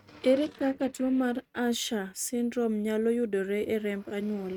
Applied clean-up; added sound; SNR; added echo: neural mask model RNNoise.